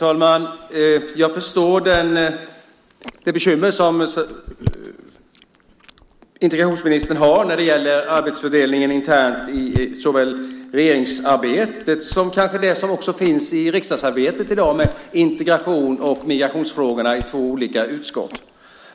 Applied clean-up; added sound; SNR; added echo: none; Chewing, mastication; 16 dB; none.